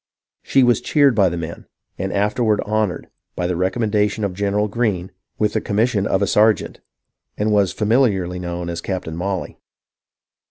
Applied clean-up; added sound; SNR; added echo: none; none; none; none.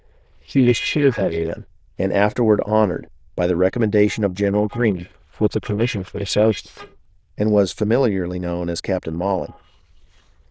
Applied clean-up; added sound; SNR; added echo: neural diffusion model UNIVERSE++.